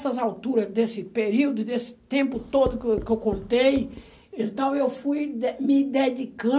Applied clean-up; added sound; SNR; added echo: none; Writing; 14 dB; none.